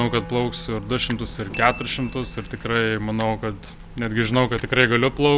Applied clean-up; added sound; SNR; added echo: none; Wind instrument, woodwind instrument + Bicycle bell; 18 dB; none.